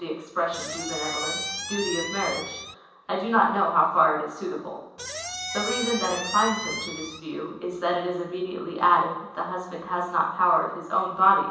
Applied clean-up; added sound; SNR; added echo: none; Squeak; 6 dB; reverberation time 0.9 s.